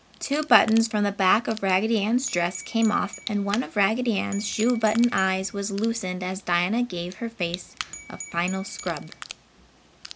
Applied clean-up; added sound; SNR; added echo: none; Crack / Crackle + Glass / Bell; 17 dB; none.